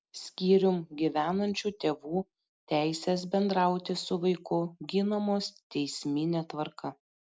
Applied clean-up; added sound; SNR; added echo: none; none; none; none.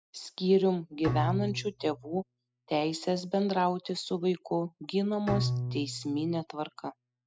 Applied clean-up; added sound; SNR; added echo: classical method spectral subtraction.